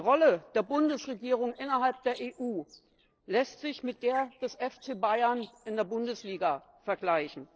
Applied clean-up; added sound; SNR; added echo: neural separator model SepFormer DNS4.